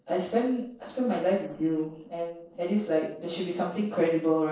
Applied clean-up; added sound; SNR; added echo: neural separator model SepFormer DNS4.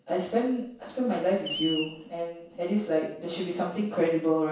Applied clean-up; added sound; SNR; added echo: none; Screech; 13 dB; reverberation time 0.7 s.